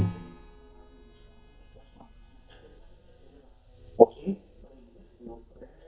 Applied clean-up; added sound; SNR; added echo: neural mask model DeepFilterNet 3.